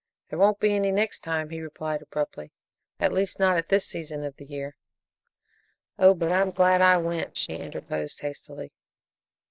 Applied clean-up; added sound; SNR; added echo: neural separator model SepFormer DNS4.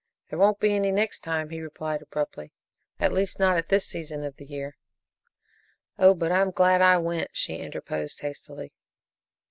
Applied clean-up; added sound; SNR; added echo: none; none; none; none.